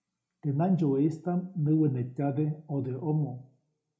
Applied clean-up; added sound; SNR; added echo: none; none; none; reverberation time 0.4 s.